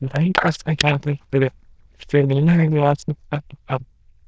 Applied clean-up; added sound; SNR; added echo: neural diffusion model UNIVERSE++.